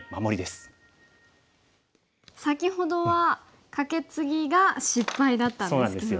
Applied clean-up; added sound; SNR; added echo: none; none; none; none.